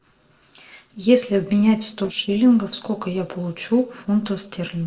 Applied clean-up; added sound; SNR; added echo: neural separator model SepFormer DNS4.